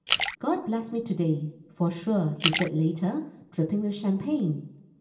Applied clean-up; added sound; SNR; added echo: none; Splash, splatter; 3 dB; reverberation time 0.8 s.